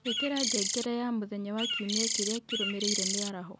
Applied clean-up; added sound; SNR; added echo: none; Bird; -2 dB; none.